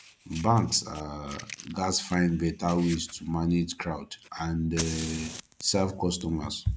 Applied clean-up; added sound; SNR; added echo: none; Fire; 16 dB; none.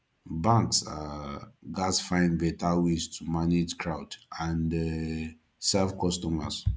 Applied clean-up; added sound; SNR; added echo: none; none; none; none.